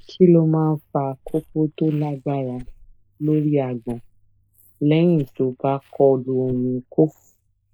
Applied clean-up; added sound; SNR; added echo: neural mask model Resemble Enhance denoiser.